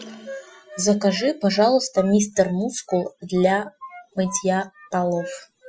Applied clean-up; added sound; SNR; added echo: classical method Wiener filter.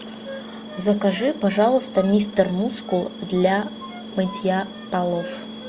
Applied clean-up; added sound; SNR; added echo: none; Wind instrument, woodwind instrument; 19 dB; none.